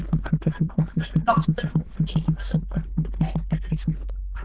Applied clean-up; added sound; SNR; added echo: neural diffusion model UNIVERSE++.